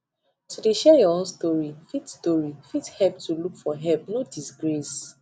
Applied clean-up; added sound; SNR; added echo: none; none; none; none.